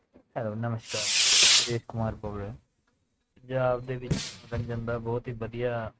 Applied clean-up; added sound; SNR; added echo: neural mask model RNNoise.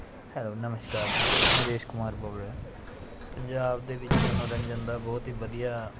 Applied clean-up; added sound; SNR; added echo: none; Fireworks; -4 dB; none.